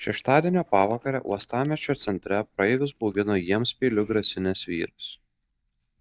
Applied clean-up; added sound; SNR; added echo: neural mask model DeepFilterNet 3.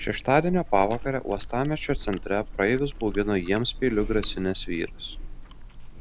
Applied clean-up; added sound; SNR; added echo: none; Chewing, mastication; 8 dB; none.